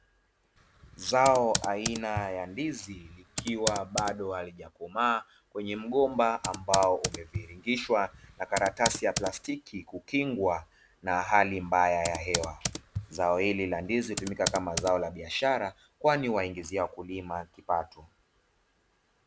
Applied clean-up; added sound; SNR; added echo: none; Computer keyboard; 8 dB; none.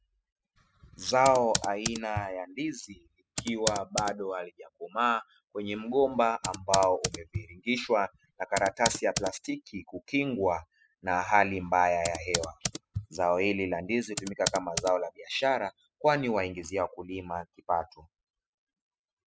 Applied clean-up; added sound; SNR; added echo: classical method spectral subtraction.